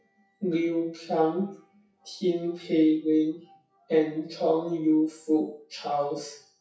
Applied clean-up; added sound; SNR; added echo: classical method WPE with log-MMSE.